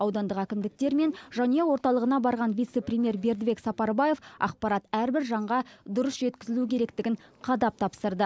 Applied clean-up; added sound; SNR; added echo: none; none; none; none.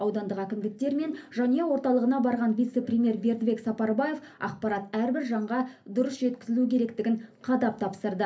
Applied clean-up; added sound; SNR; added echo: none; none; none; reverberation time 0.3 s.